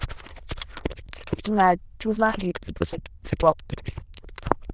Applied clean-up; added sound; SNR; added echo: neural diffusion model UNIVERSE++.